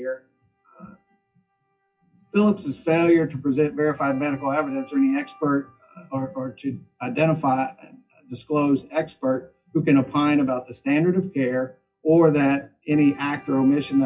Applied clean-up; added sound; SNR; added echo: classical method WPE with log-MMSE.